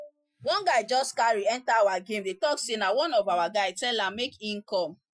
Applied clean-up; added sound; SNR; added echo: classical method Wiener filter.